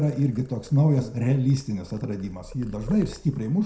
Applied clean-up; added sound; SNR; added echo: none; Purr; 20 dB; reverberation time 0.5 s.